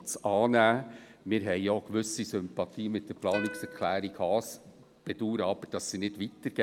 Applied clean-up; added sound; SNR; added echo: none; Plucked string instrument; 15 dB; none.